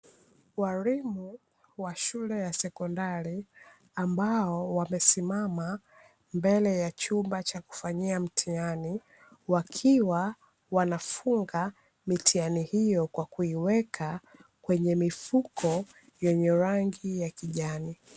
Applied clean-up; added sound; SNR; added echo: none; none; none; none.